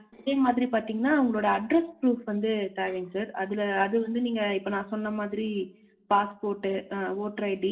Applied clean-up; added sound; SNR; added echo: neural separator model SepFormer DNS4.